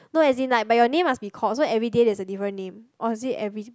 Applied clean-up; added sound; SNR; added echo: none; none; none; none.